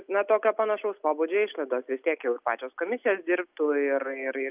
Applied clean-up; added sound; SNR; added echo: none; none; none; none.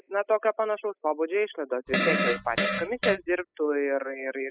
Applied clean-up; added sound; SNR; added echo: classical method spectral subtraction.